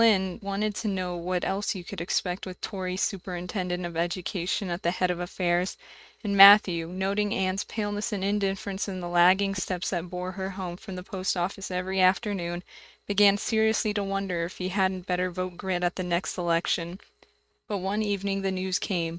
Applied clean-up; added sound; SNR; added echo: neural mask model RNNoise.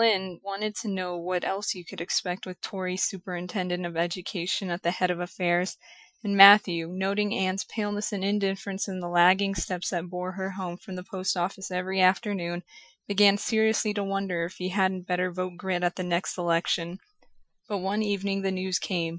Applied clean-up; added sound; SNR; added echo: classical method Wiener filter.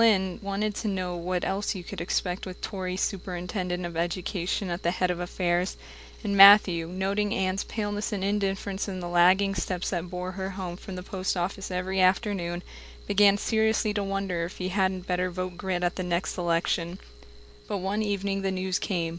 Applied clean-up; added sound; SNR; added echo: none; Engine; 19 dB; none.